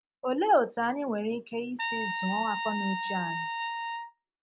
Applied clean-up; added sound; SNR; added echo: none; Trumpet; 5 dB; none.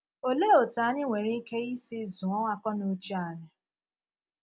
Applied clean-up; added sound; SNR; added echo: none; none; none; none.